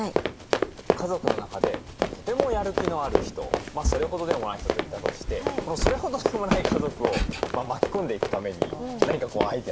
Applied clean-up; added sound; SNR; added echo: none; Run + Walk, footsteps; -3 dB; none.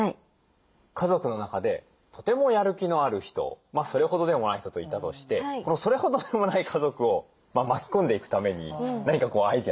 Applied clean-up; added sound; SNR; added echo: none; none; none; none.